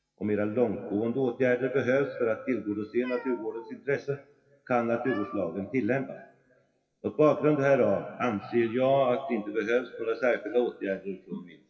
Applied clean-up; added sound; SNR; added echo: classical method WPE with log-MMSE.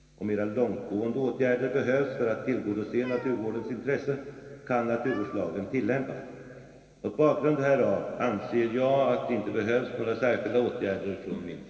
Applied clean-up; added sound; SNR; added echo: none; Cat; 20 dB; reverberation time 2.4 s.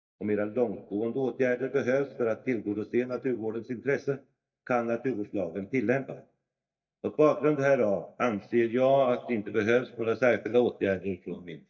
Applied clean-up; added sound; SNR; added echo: neural mask model DeepFilterNet 3.